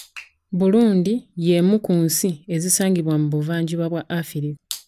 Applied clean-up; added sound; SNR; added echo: none; none; none; none.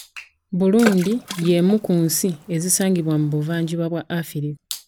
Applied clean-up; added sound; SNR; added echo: none; Water / Splash, splatter; 13 dB; none.